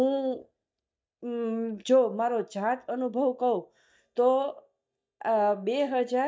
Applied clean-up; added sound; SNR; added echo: neural mask model DeepFilterNet 3.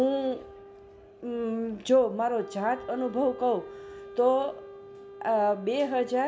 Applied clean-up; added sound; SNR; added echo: none; Wind instrument, woodwind instrument; 17 dB; none.